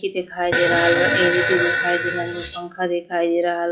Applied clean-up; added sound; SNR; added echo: classical method log-MMSE.